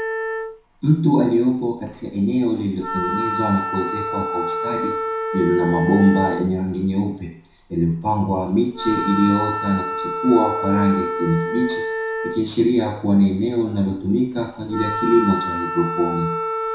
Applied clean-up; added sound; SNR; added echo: none; Wind instrument, woodwind instrument; 6 dB; reverberation time 0.6 s.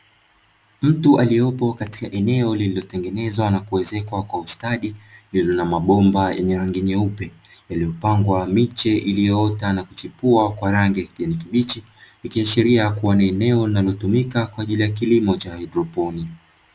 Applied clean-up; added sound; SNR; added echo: none; none; none; none.